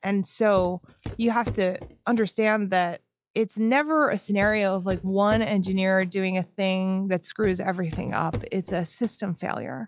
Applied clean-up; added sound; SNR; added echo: classical method log-MMSE.